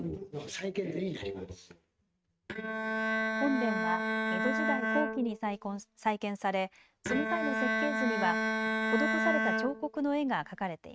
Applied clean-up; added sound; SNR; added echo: neural mask model RNNoise.